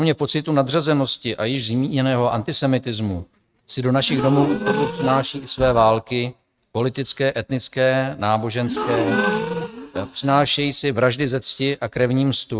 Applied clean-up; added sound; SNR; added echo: neural mask model RNNoise.